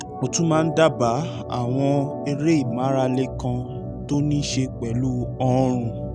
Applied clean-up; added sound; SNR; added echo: none; Organ; 7 dB; none.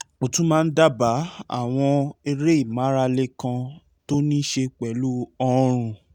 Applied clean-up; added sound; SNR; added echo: none; none; none; none.